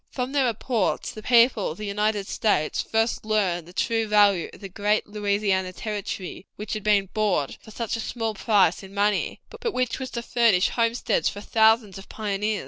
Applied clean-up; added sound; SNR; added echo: none; none; none; none.